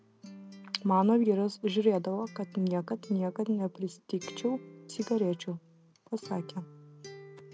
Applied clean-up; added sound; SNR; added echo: none; Acoustic guitar; 19 dB; none.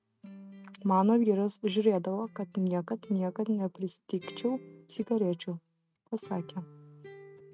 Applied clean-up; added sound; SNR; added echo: neural mask model RNNoise.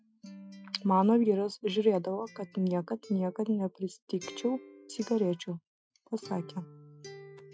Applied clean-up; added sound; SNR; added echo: classical method Wiener filter.